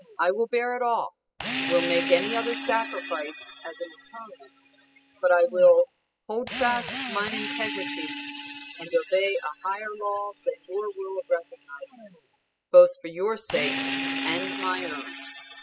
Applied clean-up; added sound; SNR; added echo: classical method spectral subtraction.